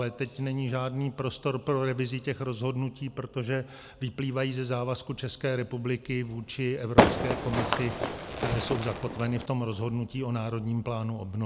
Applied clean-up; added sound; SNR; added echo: none; Fireworks; -4 dB; none.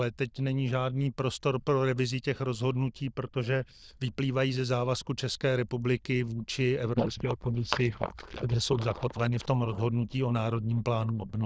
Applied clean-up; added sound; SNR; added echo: neural diffusion model UNIVERSE++.